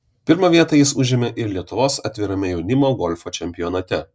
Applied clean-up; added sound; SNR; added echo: none; none; none; none.